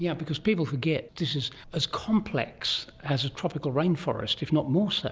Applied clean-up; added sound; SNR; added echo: none; none; none; none.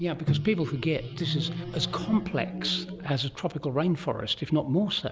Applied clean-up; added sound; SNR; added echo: none; Microwave oven; 4 dB; none.